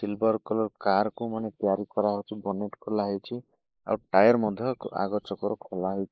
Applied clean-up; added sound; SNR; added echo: neural mask model Resemble Enhance denoiser.